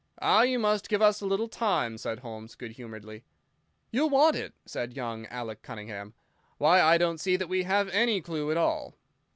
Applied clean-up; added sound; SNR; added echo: none; none; none; none.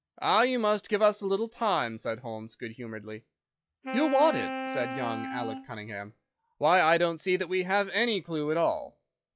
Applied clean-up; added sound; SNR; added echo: classical method log-MMSE.